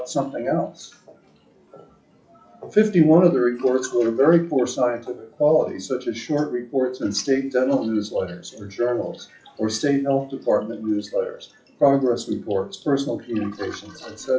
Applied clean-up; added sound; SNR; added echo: classical method log-MMSE.